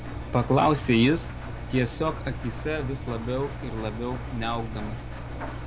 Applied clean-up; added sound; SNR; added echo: none; Engine; 7 dB; none.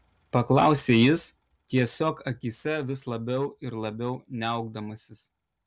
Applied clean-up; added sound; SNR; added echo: none; none; none; none.